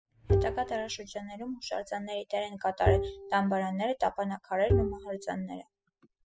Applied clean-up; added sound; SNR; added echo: classical method spectral subtraction.